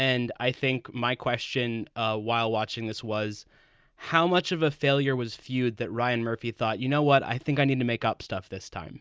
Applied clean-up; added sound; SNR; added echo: none; none; none; none.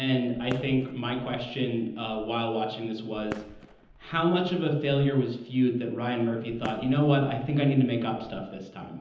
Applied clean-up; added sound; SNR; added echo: none; Fireworks; 18 dB; reverberation time 0.9 s.